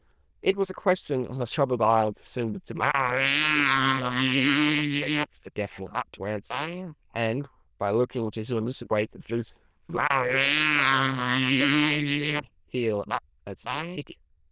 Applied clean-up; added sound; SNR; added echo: neural diffusion model UNIVERSE++.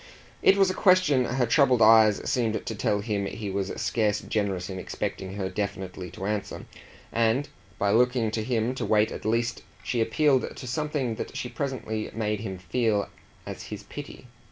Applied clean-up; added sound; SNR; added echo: none; none; none; none.